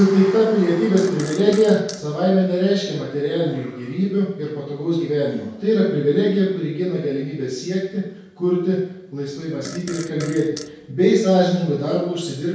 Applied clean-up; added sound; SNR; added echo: none; Fart; 17 dB; reverberation time 0.6 s.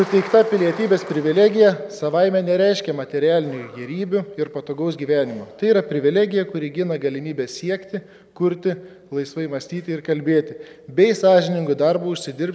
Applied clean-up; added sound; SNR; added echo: none; none; none; none.